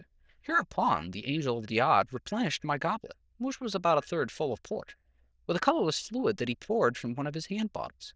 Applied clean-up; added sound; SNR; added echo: neural diffusion model UNIVERSE++.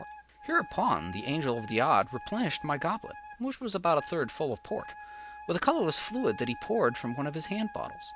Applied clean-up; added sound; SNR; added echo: none; Wind instrument, woodwind instrument; 15 dB; none.